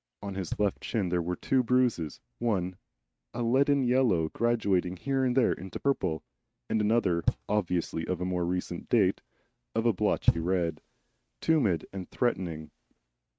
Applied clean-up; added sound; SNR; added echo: neural mask model RNNoise.